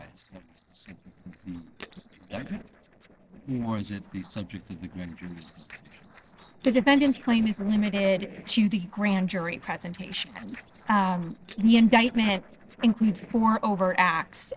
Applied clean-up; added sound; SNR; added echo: neural separator model SepFormer DNS4.